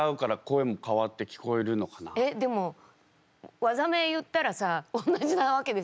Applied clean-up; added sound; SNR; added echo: none; none; none; none.